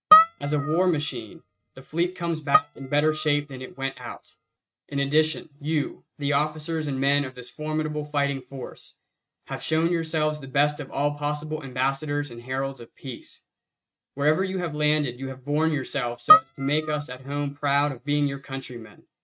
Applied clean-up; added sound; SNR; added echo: neural mask model RNNoise.